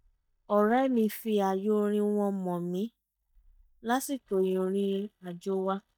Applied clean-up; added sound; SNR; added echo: neural mask model DeepFilterNet 3.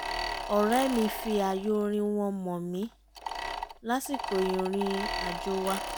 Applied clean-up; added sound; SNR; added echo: none; Mechanisms; 6 dB; none.